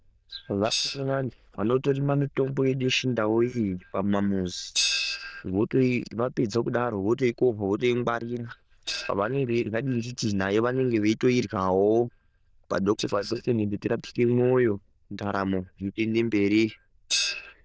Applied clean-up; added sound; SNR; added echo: neural diffusion model UNIVERSE++.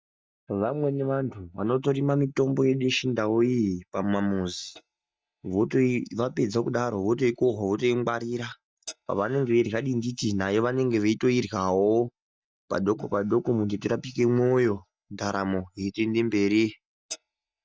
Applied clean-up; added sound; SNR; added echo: neural mask model DeepFilterNet 3.